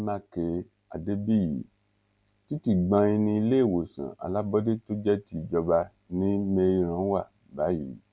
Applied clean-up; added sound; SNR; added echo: none; none; none; none.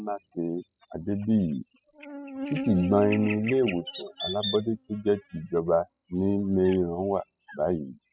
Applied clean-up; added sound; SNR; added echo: classical method spectral subtraction.